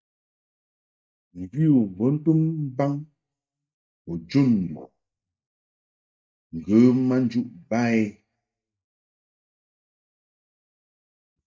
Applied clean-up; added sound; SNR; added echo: neural mask model DeepFilterNet 3.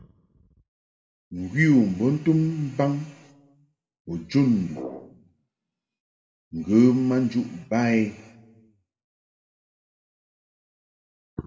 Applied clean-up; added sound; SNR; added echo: none; Brass instrument; 15 dB; reverberation time 0.6 s.